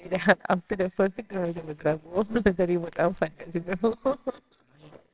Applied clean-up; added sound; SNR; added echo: neural separator model SepFormer WHAMR!.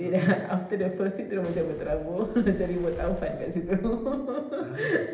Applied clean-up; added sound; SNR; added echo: none; Fireworks; 13 dB; reverberation time 0.8 s.